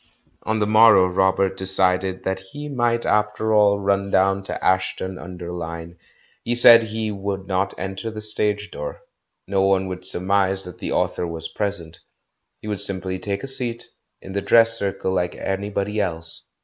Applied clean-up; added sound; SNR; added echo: none; none; none; none.